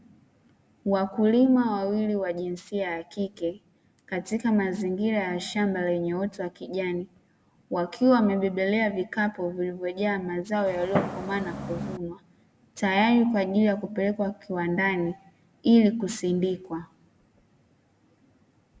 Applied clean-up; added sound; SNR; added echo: none; Fireworks; 5 dB; none.